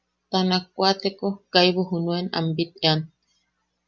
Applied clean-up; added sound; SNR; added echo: none; none; none; none.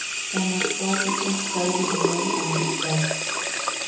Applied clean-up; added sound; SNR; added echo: none; Sink (filling or washing) / Water tap, faucet; -3 dB; reverberation time 0.9 s.